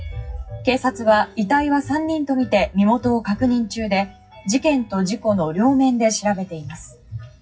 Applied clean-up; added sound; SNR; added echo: classical method WPE with log-MMSE.